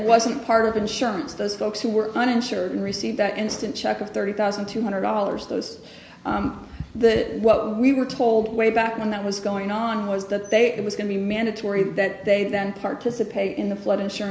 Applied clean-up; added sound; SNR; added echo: none; none; none; none.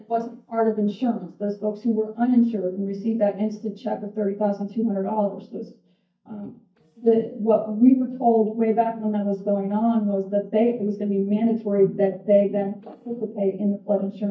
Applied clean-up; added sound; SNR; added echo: neural mask model DeepFilterNet 3.